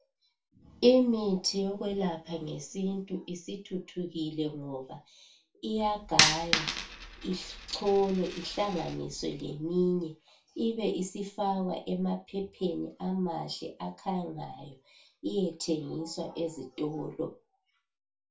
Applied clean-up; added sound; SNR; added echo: none; Coin (dropping); 0 dB; reverberation time 0.2 s.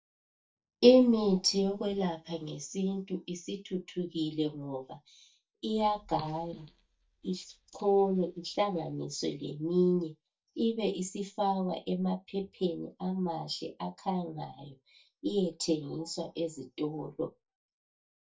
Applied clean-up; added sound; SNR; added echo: neural mask model DeepFilterNet 3.